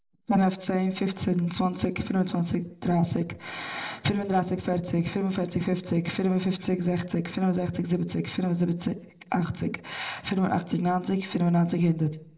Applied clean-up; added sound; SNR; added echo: none; none; none; reverberation time 0.4 s.